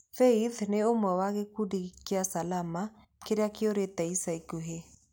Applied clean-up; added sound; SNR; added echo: none; none; none; none.